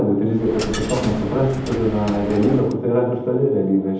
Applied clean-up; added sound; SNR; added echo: none; Coin (dropping); 11 dB; reverberation time 0.8 s.